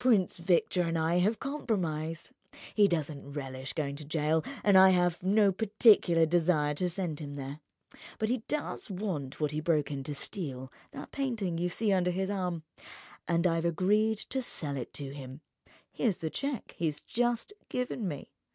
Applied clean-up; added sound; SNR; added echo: none; none; none; none.